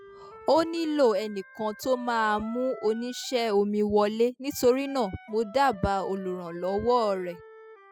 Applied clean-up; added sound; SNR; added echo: classical method spectral subtraction.